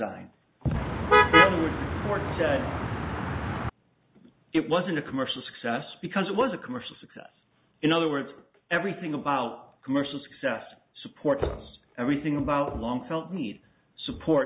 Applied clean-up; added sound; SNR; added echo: none; Motor vehicle (road); -5 dB; none.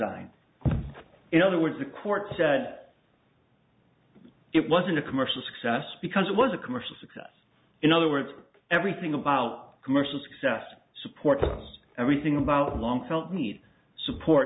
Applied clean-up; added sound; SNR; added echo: none; none; none; none.